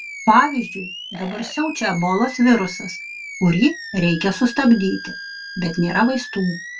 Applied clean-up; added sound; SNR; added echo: none; Animal; 14 dB; reverberation time 0.1 s.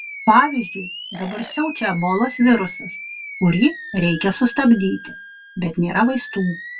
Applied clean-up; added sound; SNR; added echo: classical method WPE with log-MMSE.